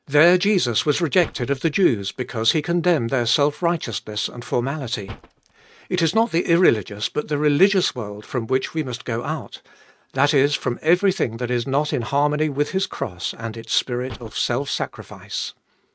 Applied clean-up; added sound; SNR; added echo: neural mask model RNNoise.